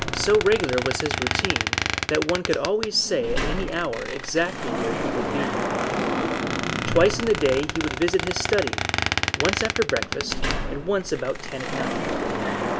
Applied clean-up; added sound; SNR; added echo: none; Sliding door + Squeak; 1 dB; none.